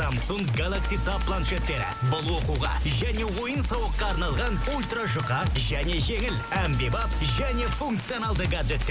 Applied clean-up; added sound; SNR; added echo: none; Tools + Wind instrument, woodwind instrument; 12 dB; none.